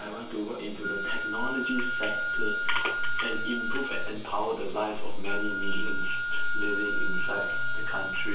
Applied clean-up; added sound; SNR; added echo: none; Wind instrument, woodwind instrument; 5 dB; reverberation time 0.3 s.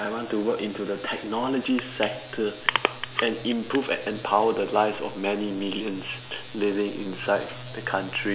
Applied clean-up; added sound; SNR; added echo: none; none; none; none.